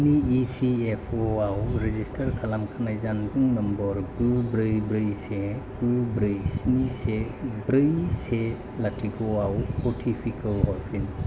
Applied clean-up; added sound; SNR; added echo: none; none; none; none.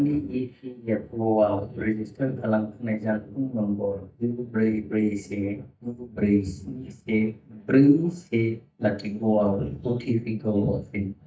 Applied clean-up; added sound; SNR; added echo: neural mask model DeepFilterNet 3.